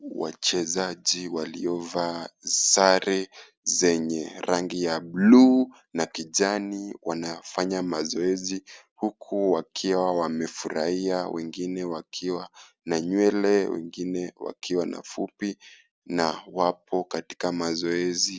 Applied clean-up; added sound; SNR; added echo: none; none; none; none.